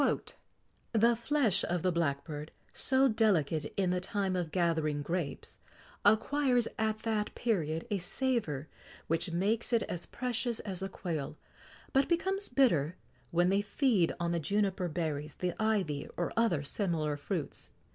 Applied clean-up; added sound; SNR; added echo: none; none; none; none.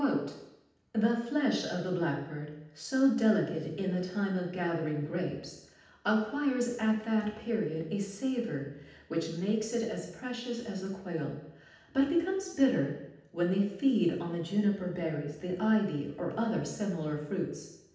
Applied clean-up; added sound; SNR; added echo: none; none; none; reverberation time 0.8 s.